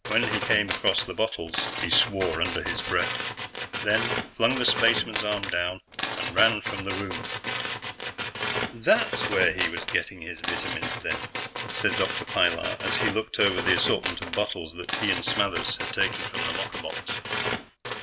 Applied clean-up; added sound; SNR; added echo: none; Tools; 4 dB; none.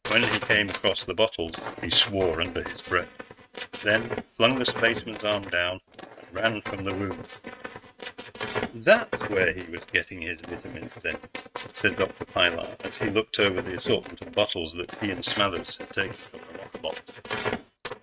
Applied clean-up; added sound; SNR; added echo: neural mask model RNNoise.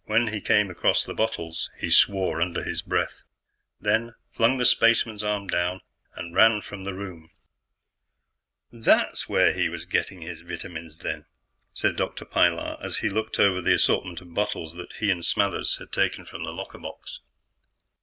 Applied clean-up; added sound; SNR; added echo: none; none; none; none.